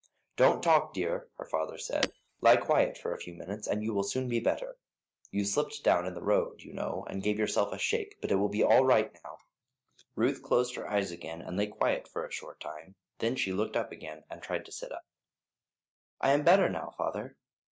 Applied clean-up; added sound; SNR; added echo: neural mask model RNNoise.